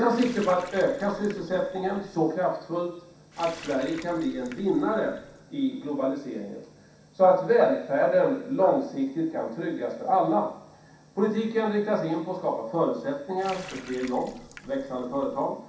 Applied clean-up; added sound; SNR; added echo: none; Water tap, faucet; 19 dB; reverberation time 0.7 s.